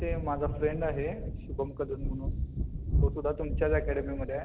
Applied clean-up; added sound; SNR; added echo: none; Thunder; -1 dB; none.